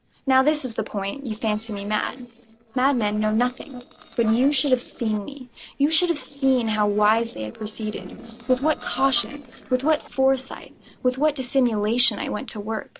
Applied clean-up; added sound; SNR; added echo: neural separator model SepFormer DNS4.